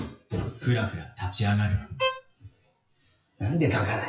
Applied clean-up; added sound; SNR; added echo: classical method WPE with log-MMSE.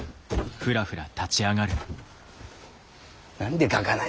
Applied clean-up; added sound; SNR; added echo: none; none; none; none.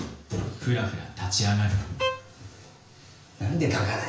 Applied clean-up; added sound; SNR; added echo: none; Bowed string instrument; 6 dB; reverberation time 0.5 s.